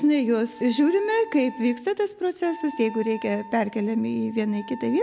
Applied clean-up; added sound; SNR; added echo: none; Wind instrument, woodwind instrument; 18 dB; none.